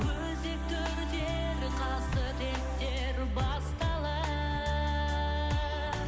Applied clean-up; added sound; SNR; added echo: none; none; none; none.